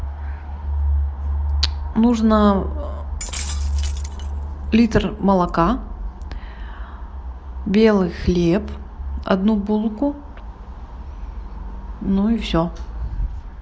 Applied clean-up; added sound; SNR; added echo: none; Glass; 15 dB; none.